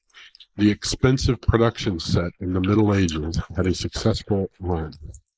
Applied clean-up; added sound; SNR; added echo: neural mask model Resemble Enhance denoiser.